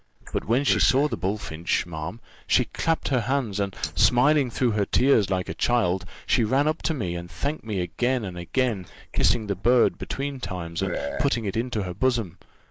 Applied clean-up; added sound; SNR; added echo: neural mask model Resemble Enhance denoiser.